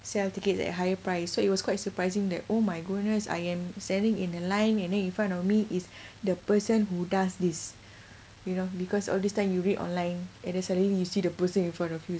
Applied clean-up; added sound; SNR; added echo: none; none; none; none.